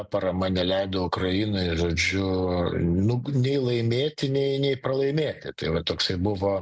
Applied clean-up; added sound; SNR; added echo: none; none; none; none.